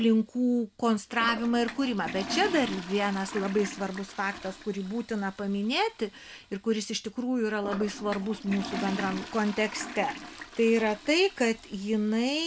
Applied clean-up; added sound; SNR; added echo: none; Toilet flush; 13 dB; none.